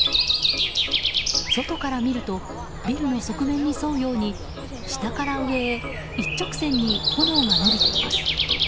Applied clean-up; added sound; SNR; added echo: none; Breathing; -2 dB; none.